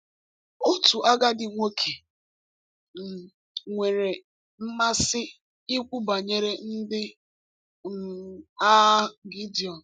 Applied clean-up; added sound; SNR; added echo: none; none; none; none.